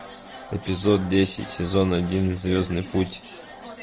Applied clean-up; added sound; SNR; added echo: none; none; none; none.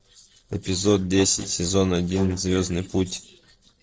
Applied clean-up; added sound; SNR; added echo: neural separator model SepFormer DNS4.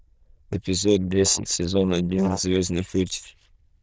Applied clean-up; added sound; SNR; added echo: neural diffusion model UNIVERSE++.